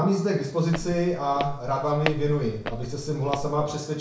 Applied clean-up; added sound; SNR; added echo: none; Walk, footsteps; 8 dB; reverberation time 0.6 s.